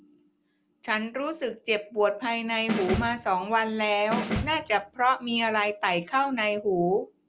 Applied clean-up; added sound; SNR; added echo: none; Snare drum; 6 dB; none.